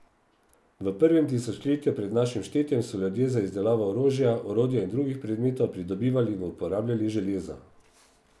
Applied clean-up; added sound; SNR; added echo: none; none; none; none.